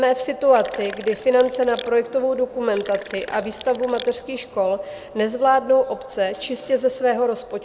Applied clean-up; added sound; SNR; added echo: none; Sink (filling or washing); 16 dB; none.